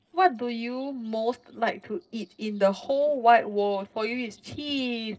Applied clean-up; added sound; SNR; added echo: neural separator model SepFormer DNS4.